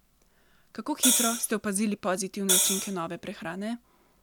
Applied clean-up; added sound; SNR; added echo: none; Hi-hat; -5 dB; none.